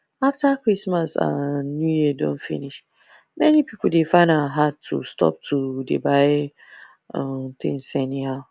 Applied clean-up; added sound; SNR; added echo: none; none; none; none.